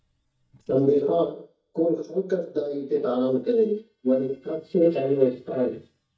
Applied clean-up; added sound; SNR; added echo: neural mask model DeepFilterNet 3.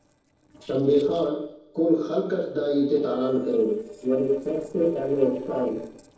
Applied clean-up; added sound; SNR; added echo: neural separator model SepFormer DNS4.